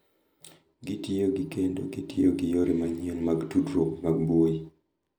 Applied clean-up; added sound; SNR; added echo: none; none; none; none.